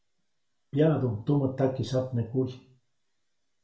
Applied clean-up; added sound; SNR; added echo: none; none; none; reverberation time 0.4 s.